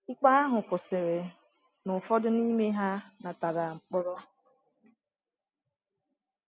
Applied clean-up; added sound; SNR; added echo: none; none; none; none.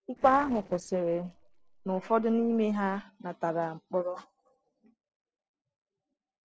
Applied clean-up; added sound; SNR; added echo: neural separator model SepFormer DNS4.